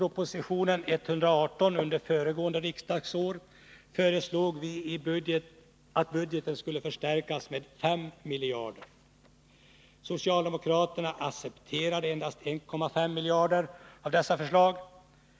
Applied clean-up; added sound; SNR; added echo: none; none; none; none.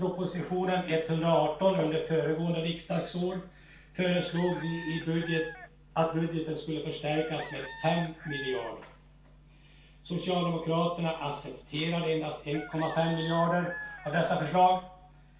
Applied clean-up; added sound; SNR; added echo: none; Chicken, rooster; 15 dB; reverberation time 0.3 s.